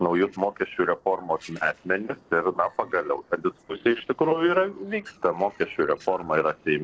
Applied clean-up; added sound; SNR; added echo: neural separator model SepFormer DNS4.